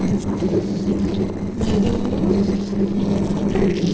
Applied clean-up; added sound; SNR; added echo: neural separator model SepFormer DNS4.